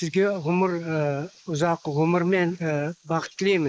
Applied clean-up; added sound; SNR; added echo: neural mask model Resemble Enhance denoiser.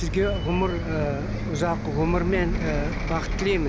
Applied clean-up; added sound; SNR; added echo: none; Bus; 1 dB; none.